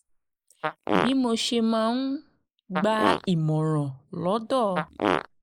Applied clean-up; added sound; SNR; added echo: neural mask model Resemble Enhance denoiser.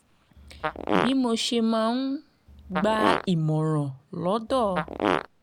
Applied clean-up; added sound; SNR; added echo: none; Fart; 3 dB; none.